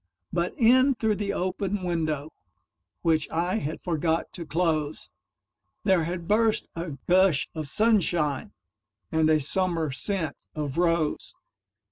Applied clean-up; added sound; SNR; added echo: none; none; none; none.